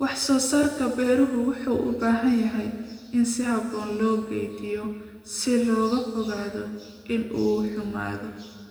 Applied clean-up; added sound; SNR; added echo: none; none; none; reverberation time 2.0 s.